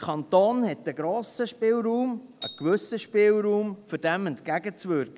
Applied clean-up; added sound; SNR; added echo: none; Piano; 18 dB; none.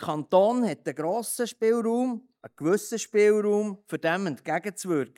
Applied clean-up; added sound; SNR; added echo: neural mask model DeepFilterNet 3.